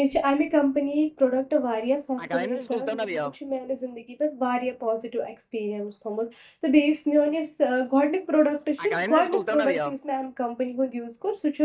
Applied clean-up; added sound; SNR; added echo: neural mask model DeepFilterNet 3.